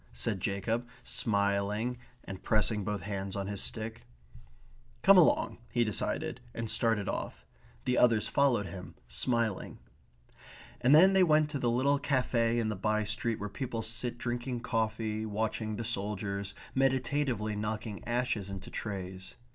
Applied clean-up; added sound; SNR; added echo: none; none; none; none.